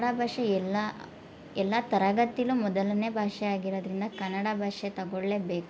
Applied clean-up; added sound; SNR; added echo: none; none; none; none.